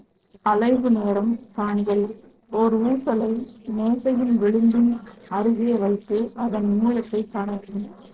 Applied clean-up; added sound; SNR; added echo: neural separator model SepFormer DNS4.